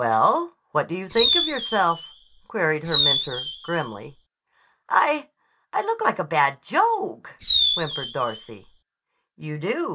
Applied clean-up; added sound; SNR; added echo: none; Fireworks; -1 dB; none.